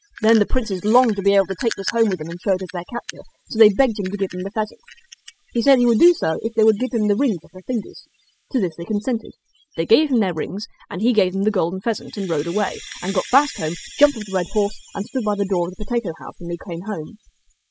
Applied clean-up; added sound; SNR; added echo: classical method spectral subtraction.